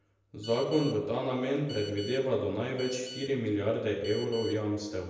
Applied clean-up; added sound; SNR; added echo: none; Telephone; 16 dB; reverberation time 1.0 s.